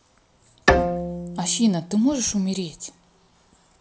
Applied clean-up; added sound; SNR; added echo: none; Bowed string instrument; 1 dB; none.